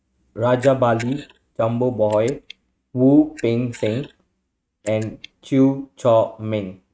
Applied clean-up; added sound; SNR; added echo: neural mask model RNNoise.